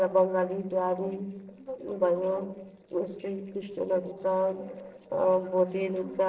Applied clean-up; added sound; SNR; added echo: neural separator model SepFormer DNS4.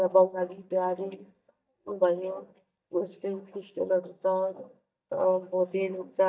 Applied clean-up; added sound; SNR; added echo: neural mask model DeepFilterNet 3.